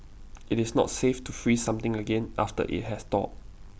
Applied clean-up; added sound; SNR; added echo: none; none; none; none.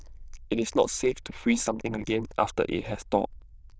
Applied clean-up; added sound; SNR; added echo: neural diffusion model UNIVERSE++.